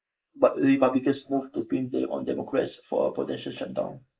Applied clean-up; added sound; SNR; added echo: neural mask model Resemble Enhance denoiser.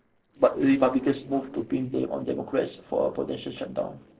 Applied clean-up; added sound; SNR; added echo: neural separator model SepFormer DNS4.